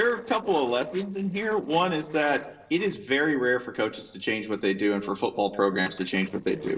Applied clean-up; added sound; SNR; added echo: neural separator model SepFormer DNS4.